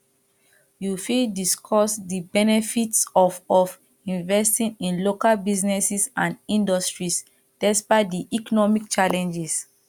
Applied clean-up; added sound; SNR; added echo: none; none; none; none.